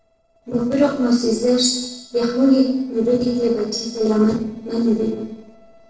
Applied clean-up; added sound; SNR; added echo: neural separator model SepFormer DNS4.